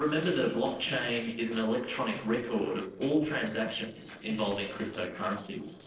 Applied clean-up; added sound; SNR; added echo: neural separator model SepFormer DNS4.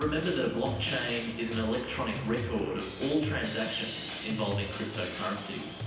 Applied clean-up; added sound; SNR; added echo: none; Drum kit; 7 dB; reverberation time 0.9 s.